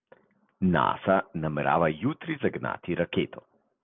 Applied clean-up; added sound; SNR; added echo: none; none; none; none.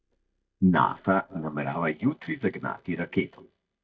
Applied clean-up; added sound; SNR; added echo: neural mask model DeepFilterNet 3.